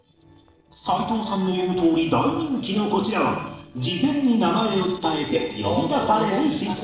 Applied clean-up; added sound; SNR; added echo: neural separator model SepFormer DNS4.